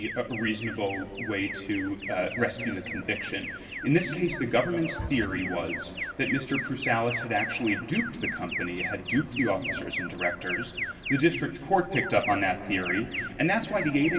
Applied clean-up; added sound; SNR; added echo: none; Alarm; 8 dB; reverberation time 2.4 s.